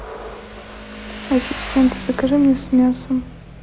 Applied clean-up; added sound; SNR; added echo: none; Motorcycle; 13 dB; none.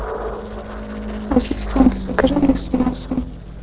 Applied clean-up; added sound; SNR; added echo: neural separator model SepFormer DNS4.